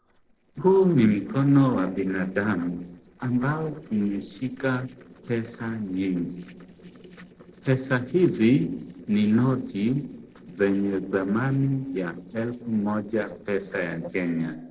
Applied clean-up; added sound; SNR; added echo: neural separator model SepFormer DNS4.